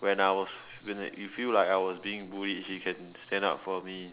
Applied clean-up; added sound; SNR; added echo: none; none; none; none.